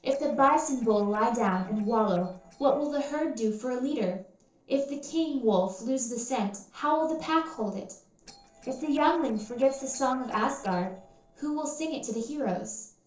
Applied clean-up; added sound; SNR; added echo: neural separator model SepFormer DNS4.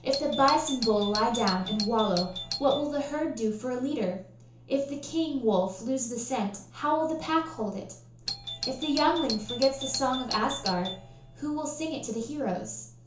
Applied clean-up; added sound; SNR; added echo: none; Doorbell; 8 dB; reverberation time 0.7 s.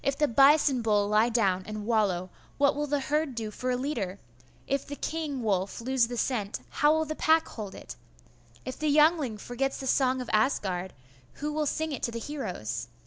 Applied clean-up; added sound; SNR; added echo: none; none; none; none.